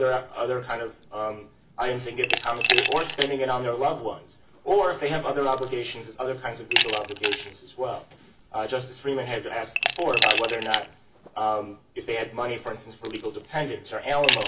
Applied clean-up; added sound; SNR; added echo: none; Glass; 3 dB; reverberation time 0.2 s.